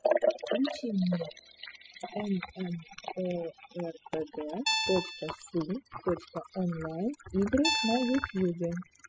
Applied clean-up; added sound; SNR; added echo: classical method spectral subtraction.